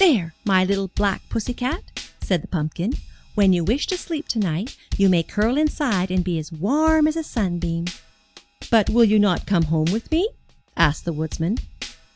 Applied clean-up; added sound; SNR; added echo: none; Drum / Drum kit; 11 dB; none.